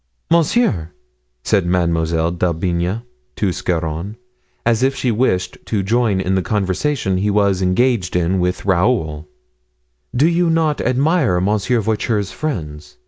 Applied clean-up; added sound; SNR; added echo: none; none; none; none.